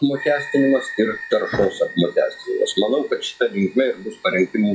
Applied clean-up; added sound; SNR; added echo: classical method log-MMSE.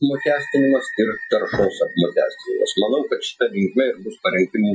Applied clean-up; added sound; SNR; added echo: classical method Wiener filter.